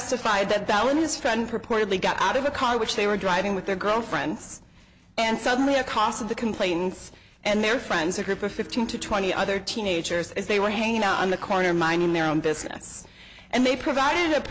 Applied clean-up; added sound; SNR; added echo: none; Domestic sounds, home sounds; 19 dB; none.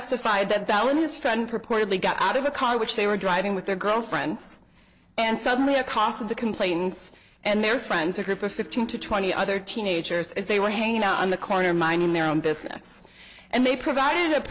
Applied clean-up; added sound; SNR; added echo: neural separator model SepFormer DNS4.